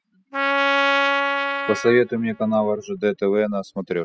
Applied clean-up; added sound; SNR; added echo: classical method spectral subtraction.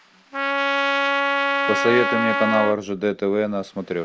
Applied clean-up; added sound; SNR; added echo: none; Trumpet; -1 dB; none.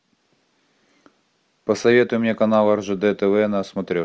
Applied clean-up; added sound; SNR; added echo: none; none; none; none.